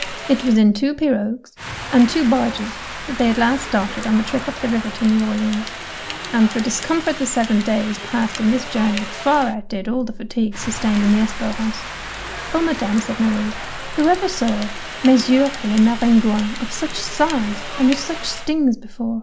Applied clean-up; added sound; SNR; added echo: none; Rain; 12 dB; none.